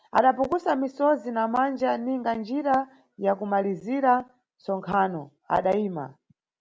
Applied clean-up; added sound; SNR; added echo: none; none; none; none.